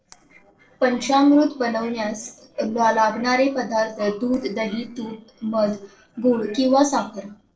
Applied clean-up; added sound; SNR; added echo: neural separator model SepFormer DNS4.